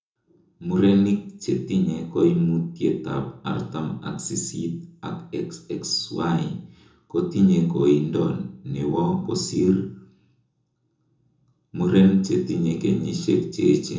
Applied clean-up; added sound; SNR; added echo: none; none; none; reverberation time 0.6 s.